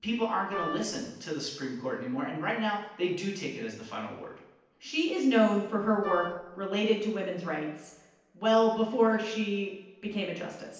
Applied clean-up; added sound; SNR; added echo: none; Wind instrument, woodwind instrument; 8 dB; reverberation time 0.9 s.